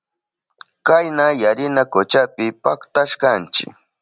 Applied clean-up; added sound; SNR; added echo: none; none; none; none.